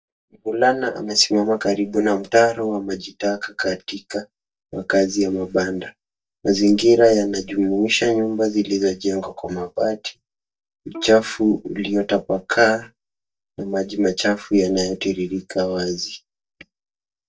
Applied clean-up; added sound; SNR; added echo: neural mask model DeepFilterNet 3.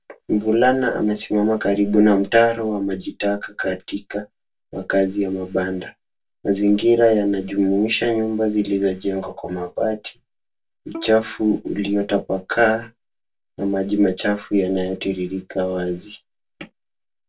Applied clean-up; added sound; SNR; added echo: none; Bowed string instrument; 19 dB; reverberation time 0.1 s.